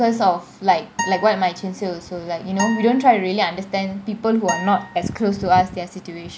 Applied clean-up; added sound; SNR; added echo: none; Acoustic guitar; 12 dB; none.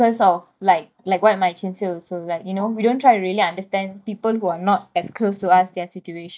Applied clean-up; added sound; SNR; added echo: neural mask model DeepFilterNet 3.